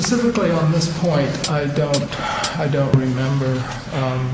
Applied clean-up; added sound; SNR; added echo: none; Hi-hat; 6 dB; none.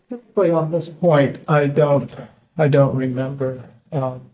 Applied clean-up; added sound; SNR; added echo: neural mask model DeepFilterNet 3.